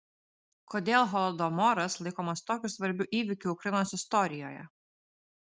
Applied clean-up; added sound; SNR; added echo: none; none; none; none.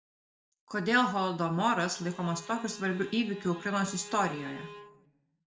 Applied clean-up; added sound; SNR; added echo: none; Bowed string instrument; 18 dB; reverberation time 0.9 s.